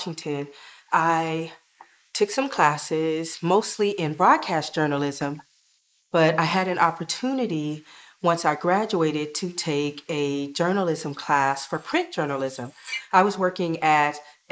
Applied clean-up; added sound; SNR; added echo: neural mask model Resemble Enhance denoiser.